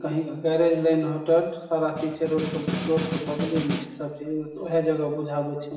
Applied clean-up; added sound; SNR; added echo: none; Snare drum; 5 dB; reverberation time 0.9 s.